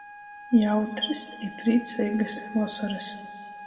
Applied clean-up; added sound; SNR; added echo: none; Wind instrument, woodwind instrument; 17 dB; reverberation time 1.9 s.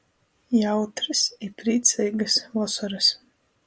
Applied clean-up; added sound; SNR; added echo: none; none; none; none.